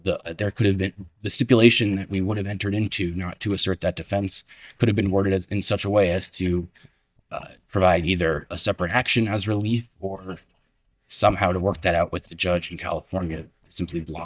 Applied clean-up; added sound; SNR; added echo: neural mask model DeepFilterNet 3.